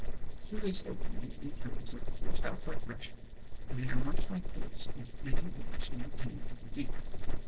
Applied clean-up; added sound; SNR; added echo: neural separator model SepFormer DNS4.